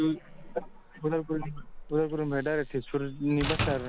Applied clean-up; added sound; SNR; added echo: none; Slam; 7 dB; none.